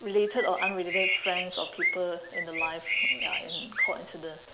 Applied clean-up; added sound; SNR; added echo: none; Bird; -1 dB; none.